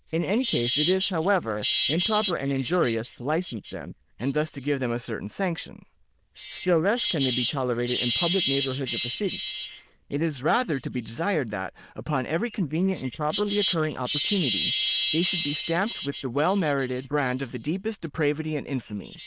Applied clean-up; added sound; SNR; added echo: neural diffusion model UNIVERSE++.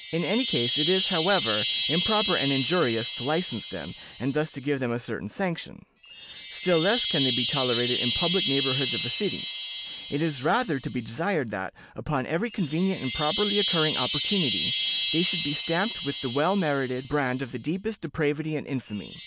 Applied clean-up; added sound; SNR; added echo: none; Chime; 3 dB; none.